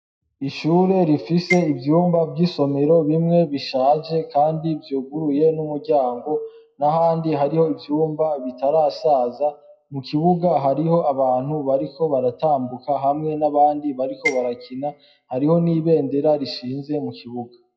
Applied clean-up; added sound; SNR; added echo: classical method WPE with log-MMSE.